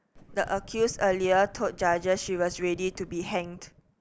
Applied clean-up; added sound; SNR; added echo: none; Engine starting / Car; 19 dB; none.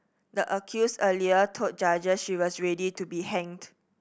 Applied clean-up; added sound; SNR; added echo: none; none; none; none.